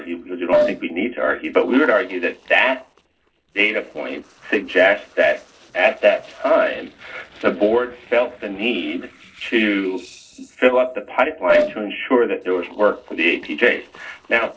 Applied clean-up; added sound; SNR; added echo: neural separator model SepFormer DNS4.